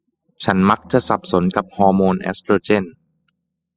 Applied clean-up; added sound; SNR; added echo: classical method spectral subtraction.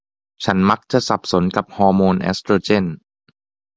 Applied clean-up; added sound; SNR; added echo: none; none; none; none.